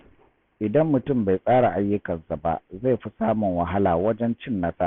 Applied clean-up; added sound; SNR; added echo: none; none; none; none.